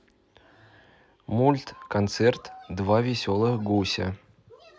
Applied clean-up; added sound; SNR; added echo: none; none; none; none.